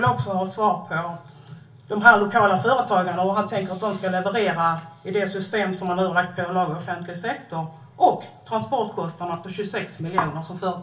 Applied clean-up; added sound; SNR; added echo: none; none; none; reverberation time 0.3 s.